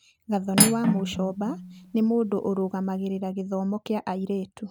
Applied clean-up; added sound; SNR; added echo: none; Cutlery, silverware; 2 dB; none.